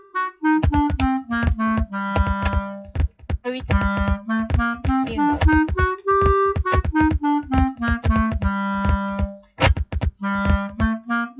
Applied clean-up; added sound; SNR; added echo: classical method WPE with log-MMSE.